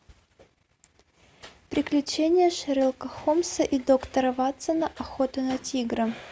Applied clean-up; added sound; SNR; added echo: none; none; none; none.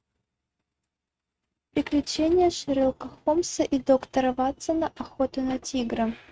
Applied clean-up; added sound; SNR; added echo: neural mask model RNNoise.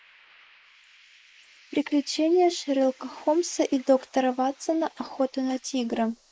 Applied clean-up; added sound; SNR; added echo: neural mask model Resemble Enhance denoiser.